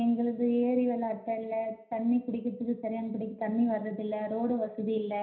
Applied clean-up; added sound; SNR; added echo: none; none; none; reverberation time 0.5 s.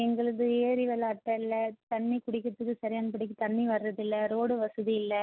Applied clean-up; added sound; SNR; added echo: none; none; none; none.